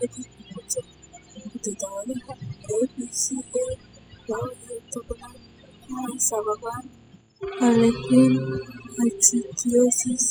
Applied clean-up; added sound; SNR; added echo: classical method spectral subtraction.